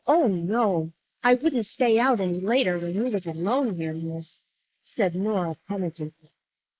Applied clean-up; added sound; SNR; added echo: neural mask model Resemble Enhance denoiser.